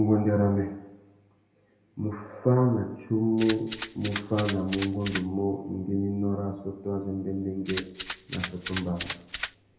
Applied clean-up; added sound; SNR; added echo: none; Rattle (instrument); 10 dB; reverberation time 0.9 s.